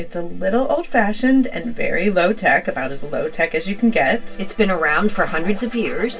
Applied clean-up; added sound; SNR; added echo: none; none; none; reverberation time 0.1 s.